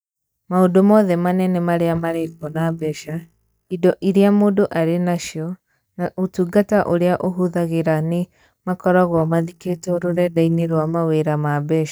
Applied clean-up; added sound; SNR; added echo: neural mask model DeepFilterNet 3.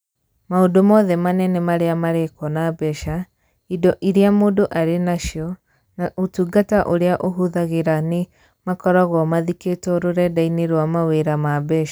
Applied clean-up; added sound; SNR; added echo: none; none; none; none.